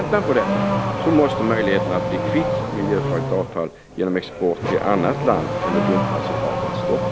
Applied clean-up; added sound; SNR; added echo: none; Accelerating, revving, vroom / Car; 1 dB; none.